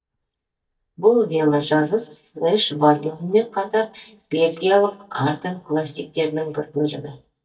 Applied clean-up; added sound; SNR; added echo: neural mask model DeepFilterNet 3.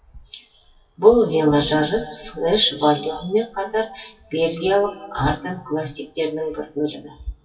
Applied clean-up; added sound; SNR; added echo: classical method WPE with log-MMSE.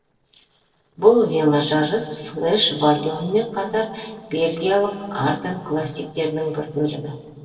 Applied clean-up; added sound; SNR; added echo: neural separator model SepFormer DNS4.